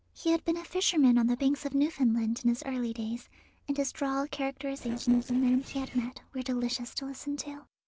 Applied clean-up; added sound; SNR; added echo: neural separator model SepFormer DNS4.